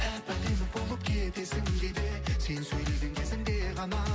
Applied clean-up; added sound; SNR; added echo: none; none; none; none.